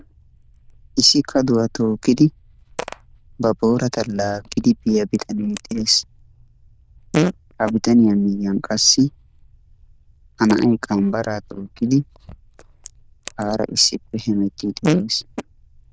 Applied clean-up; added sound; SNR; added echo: neural diffusion model UNIVERSE++.